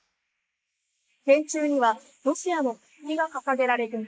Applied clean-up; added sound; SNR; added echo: neural mask model Resemble Enhance denoiser.